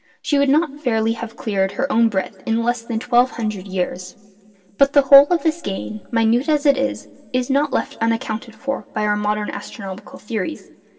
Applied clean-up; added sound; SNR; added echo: none; none; none; reverberation time 2.2 s.